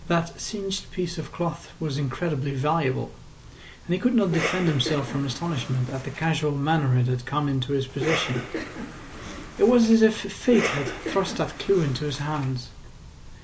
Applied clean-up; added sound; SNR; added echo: none; Cough; 8 dB; none.